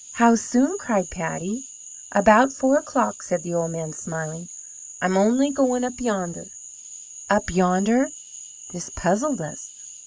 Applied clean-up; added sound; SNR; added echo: none; Frog; 16 dB; none.